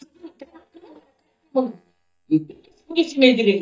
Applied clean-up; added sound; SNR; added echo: neural mask model DeepFilterNet 3.